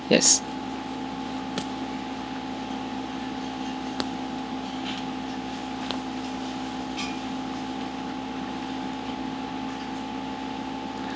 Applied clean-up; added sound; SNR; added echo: none; none; none; none.